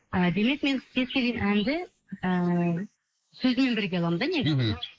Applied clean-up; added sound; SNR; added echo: neural mask model Resemble Enhance denoiser.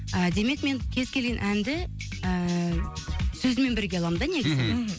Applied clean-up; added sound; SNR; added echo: none; none; none; none.